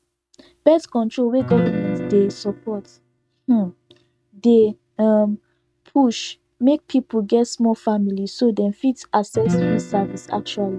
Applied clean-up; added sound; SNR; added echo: neural mask model RNNoise.